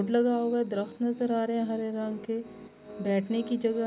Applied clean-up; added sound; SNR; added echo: none; Piano; 18 dB; none.